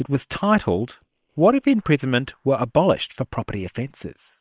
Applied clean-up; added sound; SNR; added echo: neural separator model SepFormer WHAM!.